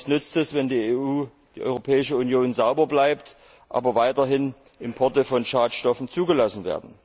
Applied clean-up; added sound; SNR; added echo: none; none; none; none.